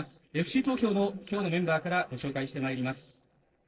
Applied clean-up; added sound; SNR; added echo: neural separator model SepFormer DNS4.